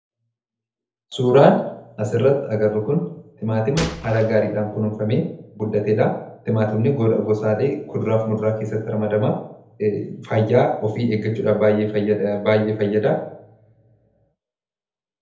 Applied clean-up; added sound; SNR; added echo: none; Gunshot, gunfire; 12 dB; reverberation time 0.7 s.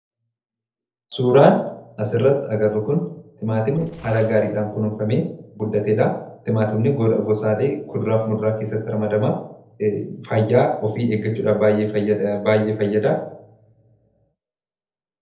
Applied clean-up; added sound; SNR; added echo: neural separator model SepFormer DNS4.